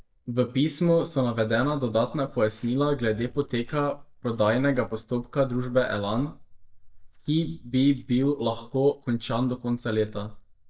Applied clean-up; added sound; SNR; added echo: neural mask model DeepFilterNet 3.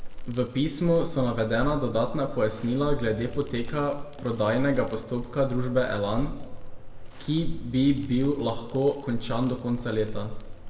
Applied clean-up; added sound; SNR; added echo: none; Crackle; 6 dB; reverberation time 0.9 s.